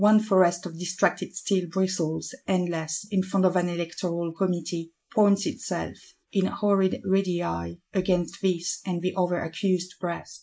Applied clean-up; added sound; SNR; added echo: neural mask model Resemble Enhance denoiser.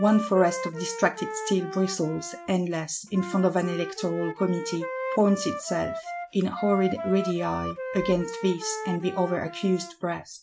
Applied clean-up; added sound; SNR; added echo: none; Wind instrument, woodwind instrument; 9 dB; none.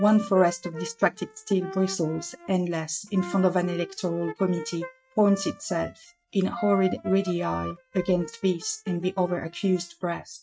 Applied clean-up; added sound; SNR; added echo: neural mask model RNNoise.